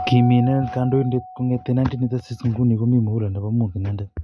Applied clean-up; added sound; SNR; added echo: none; Keyboard (musical); 15 dB; none.